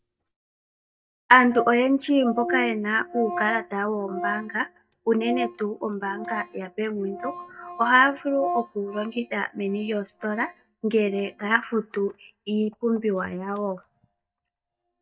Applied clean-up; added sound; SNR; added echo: neural mask model DeepFilterNet 3.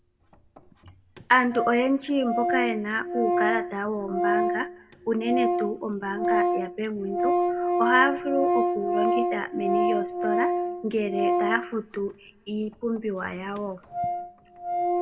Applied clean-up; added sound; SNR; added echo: none; Organ; -1 dB; reverberation time 1.8 s.